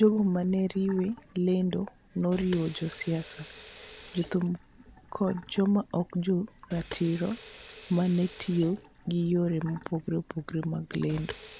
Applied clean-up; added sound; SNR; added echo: none; Sink (filling or washing) / Water tap, faucet; 15 dB; none.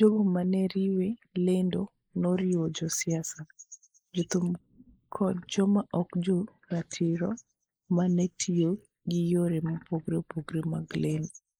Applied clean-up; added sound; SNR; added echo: neural mask model Resemble Enhance denoiser.